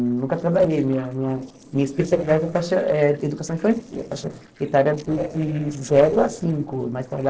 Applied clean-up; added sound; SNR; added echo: neural separator model SepFormer DNS4.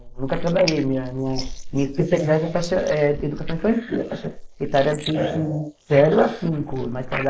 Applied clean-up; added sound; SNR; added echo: neural mask model Resemble Enhance denoiser.